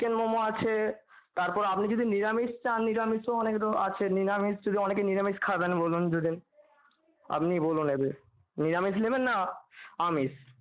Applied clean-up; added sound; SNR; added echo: none; none; none; none.